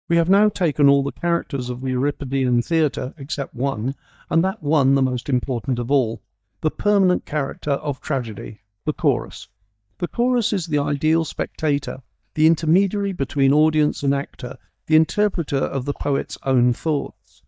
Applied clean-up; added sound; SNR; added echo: neural mask model DeepFilterNet 3.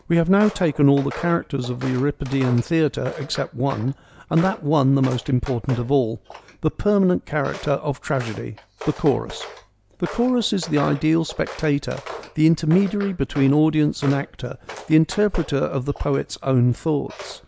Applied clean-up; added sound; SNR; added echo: none; Walk, footsteps; 17 dB; none.